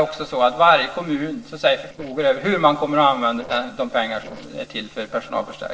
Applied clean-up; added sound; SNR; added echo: neural separator model SepFormer DNS4.